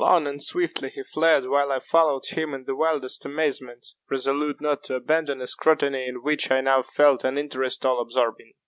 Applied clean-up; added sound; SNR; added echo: none; none; none; none.